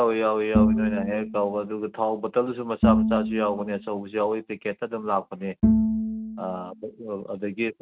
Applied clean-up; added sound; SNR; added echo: neural mask model RNNoise.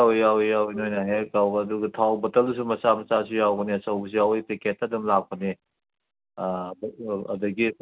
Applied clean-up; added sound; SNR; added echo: none; none; none; none.